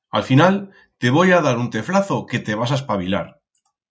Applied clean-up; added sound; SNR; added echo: none; none; none; none.